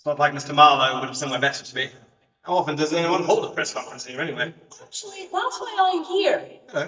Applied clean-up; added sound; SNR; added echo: neural mask model DeepFilterNet 3.